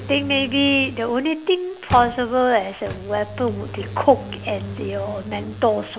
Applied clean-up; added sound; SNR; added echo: none; Engine; 12 dB; none.